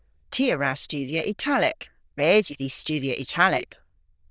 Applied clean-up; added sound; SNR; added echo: neural diffusion model UNIVERSE++.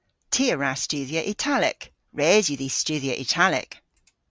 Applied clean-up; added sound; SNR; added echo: none; none; none; none.